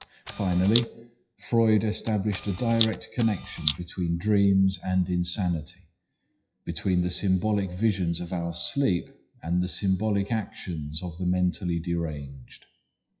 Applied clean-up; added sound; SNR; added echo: classical method WPE with log-MMSE.